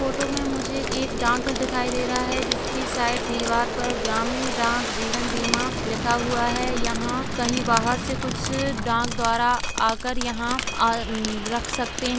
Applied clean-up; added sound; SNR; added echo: none; Aircraft + Drip; 1 dB; none.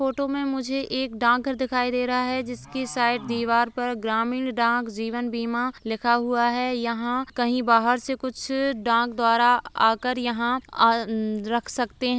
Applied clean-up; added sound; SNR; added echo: none; none; none; none.